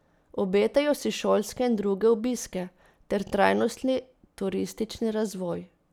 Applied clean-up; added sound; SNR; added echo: none; none; none; none.